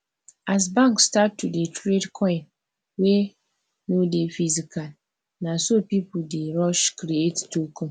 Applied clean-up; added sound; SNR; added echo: none; none; none; none.